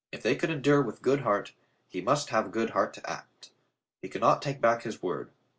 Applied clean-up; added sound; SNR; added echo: none; none; none; none.